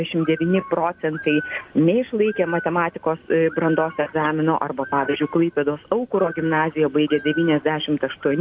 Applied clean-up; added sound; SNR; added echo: none; Bird; 17 dB; none.